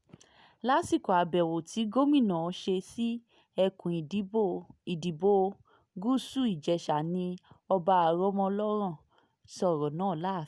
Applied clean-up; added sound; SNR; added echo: none; none; none; none.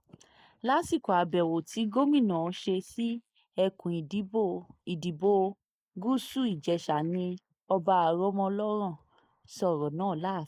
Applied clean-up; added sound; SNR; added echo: neural mask model Resemble Enhance denoiser.